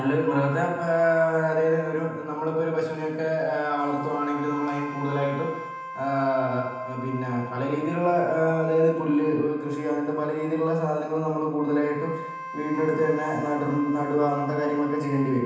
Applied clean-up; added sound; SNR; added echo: none; Wind instrument, woodwind instrument; 13 dB; reverberation time 1.1 s.